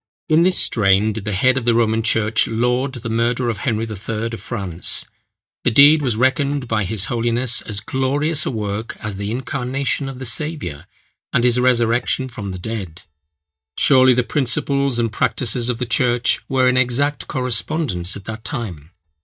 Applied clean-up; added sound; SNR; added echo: neural mask model DeepFilterNet 3.